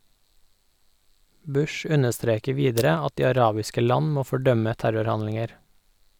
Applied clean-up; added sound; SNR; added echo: none; Shatter; 18 dB; none.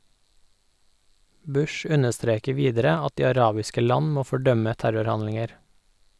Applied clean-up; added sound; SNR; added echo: none; none; none; none.